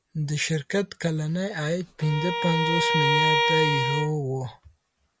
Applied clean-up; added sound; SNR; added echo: none; Bowed string instrument; -2 dB; none.